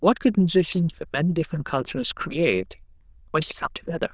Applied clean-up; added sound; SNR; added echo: neural diffusion model UNIVERSE++.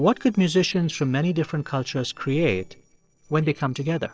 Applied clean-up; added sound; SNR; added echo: neural separator model SepFormer DNS4.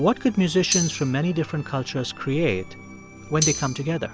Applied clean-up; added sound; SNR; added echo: none; Tambourine; 4 dB; none.